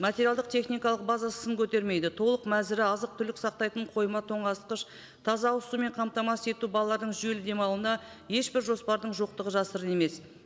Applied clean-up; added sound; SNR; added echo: none; none; none; none.